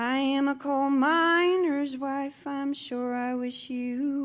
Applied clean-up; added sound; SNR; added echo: none; none; none; none.